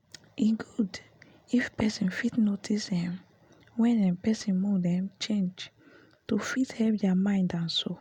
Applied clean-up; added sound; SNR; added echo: none; none; none; none.